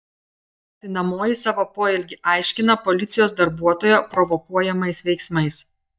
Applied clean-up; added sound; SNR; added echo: neural mask model DeepFilterNet 3.